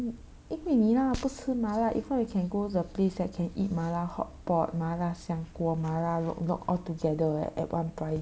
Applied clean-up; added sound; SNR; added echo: none; none; none; none.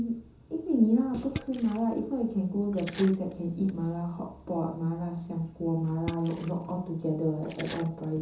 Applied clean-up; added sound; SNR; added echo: none; Splash, splatter; 16 dB; reverberation time 0.6 s.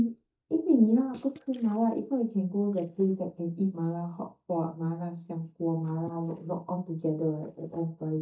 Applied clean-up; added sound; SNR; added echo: neural mask model DeepFilterNet 3.